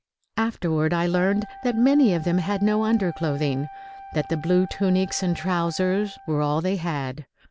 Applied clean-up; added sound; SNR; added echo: none; Wind instrument, woodwind instrument; 19 dB; none.